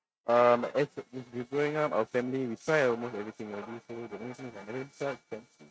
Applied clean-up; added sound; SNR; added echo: neural mask model RNNoise.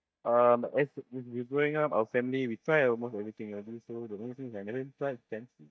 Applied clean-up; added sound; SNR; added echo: neural mask model DeepFilterNet 3.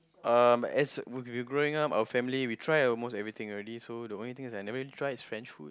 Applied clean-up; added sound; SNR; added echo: none; none; none; none.